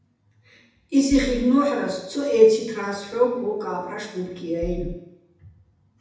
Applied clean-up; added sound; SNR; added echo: none; Bass drum; 9 dB; reverberation time 0.8 s.